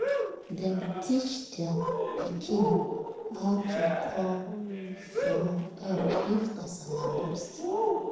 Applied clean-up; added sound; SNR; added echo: neural separator model SepFormer DNS4.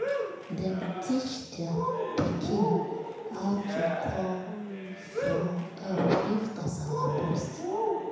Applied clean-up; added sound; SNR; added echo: none; Cheering; 2 dB; reverberation time 0.9 s.